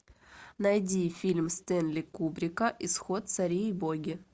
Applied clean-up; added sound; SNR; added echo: none; none; none; none.